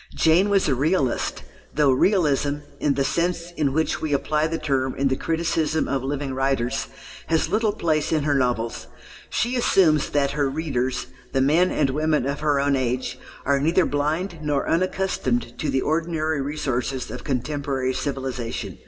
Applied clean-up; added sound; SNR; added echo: none; none; none; reverberation time 0.5 s.